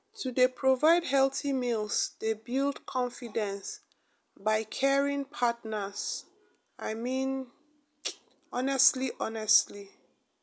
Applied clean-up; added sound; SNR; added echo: none; none; none; none.